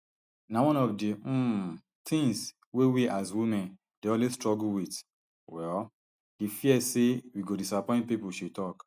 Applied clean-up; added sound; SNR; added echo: none; none; none; none.